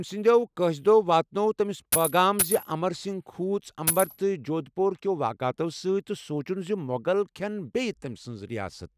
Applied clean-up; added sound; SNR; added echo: none; Coin (dropping); 0 dB; none.